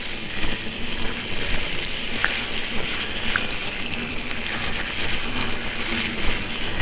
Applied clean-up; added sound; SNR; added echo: neural separator model SepFormer WHAMR!.